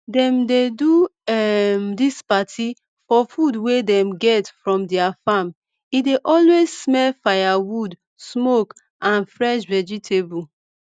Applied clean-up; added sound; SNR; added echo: none; none; none; none.